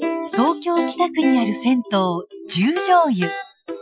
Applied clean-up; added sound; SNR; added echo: classical method Wiener filter.